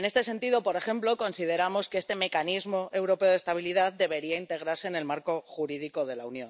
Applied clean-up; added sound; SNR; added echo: none; none; none; none.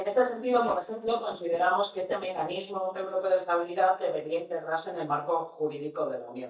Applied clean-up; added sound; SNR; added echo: neural mask model DeepFilterNet 3.